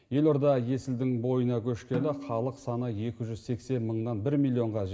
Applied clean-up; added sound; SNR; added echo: none; Snare drum; 14 dB; reverberation time 0.9 s.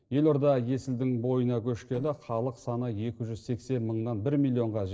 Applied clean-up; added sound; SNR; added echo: neural separator model SepFormer DNS4.